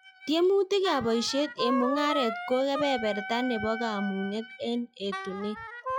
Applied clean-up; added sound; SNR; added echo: classical method log-MMSE.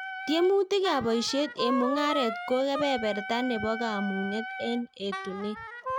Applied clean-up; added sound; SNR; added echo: none; Wind instrument, woodwind instrument; 7 dB; none.